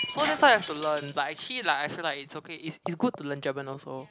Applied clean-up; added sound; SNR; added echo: none; Shatter; 11 dB; none.